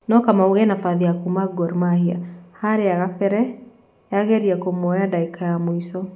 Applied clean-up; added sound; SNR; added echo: none; none; none; none.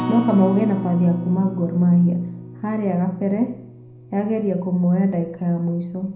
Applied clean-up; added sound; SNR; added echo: none; Acoustic guitar; 12 dB; reverberation time 0.5 s.